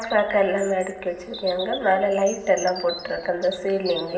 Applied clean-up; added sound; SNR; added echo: none; Bird vocalization, bird call, bird song; 16 dB; reverberation time 1.7 s.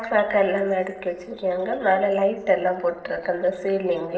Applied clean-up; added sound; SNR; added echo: neural separator model SepFormer DNS4.